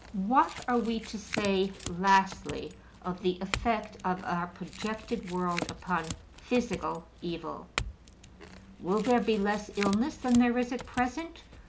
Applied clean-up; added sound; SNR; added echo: none; Chink, clink / Domestic sounds, home sounds; 12 dB; none.